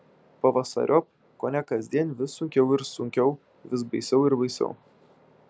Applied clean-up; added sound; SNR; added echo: none; none; none; none.